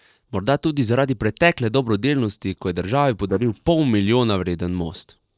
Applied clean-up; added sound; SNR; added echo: neural separator model SepFormer DNS4.